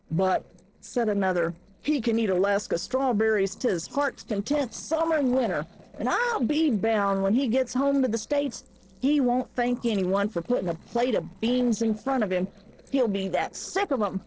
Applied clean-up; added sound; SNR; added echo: neural separator model SepFormer DNS4.